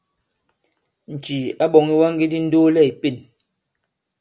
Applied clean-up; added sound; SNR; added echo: none; none; none; none.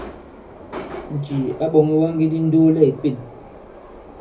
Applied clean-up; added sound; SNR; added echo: none; Subway, metro, underground; 17 dB; reverberation time 0.4 s.